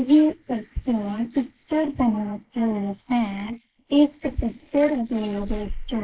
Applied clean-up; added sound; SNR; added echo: neural mask model Resemble Enhance denoiser.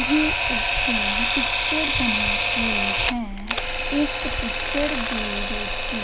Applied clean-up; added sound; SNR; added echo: none; Camera; -5 dB; none.